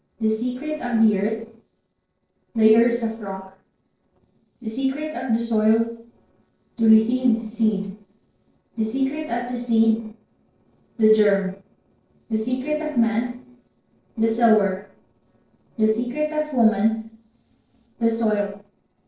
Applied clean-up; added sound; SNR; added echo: neural separator model SepFormer DNS4.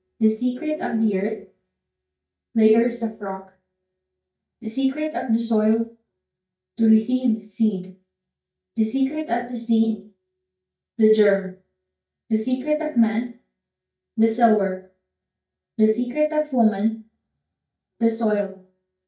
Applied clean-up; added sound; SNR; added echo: neural mask model DeepFilterNet 3.